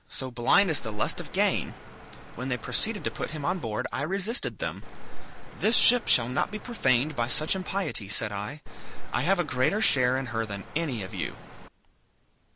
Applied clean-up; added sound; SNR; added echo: none; Cricket; 4 dB; none.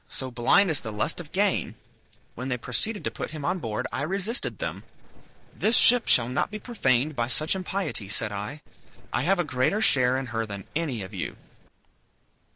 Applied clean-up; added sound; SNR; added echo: neural separator model SepFormer DNS4.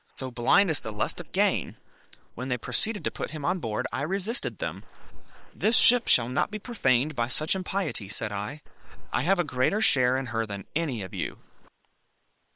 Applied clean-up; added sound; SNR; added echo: neural separator model SepFormer WHAM!.